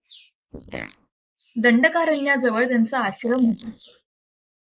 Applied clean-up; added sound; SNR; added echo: neural mask model Resemble Enhance denoiser.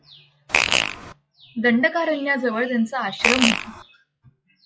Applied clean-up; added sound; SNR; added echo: classical method log-MMSE.